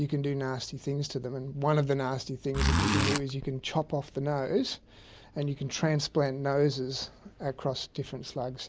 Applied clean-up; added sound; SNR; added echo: none; Zipper (clothing); -5 dB; none.